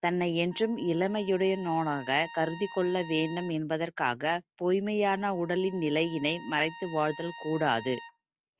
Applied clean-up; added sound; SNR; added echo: none; Trumpet; 17 dB; none.